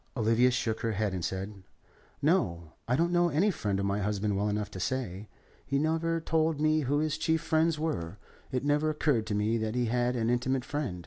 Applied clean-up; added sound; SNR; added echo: none; none; none; none.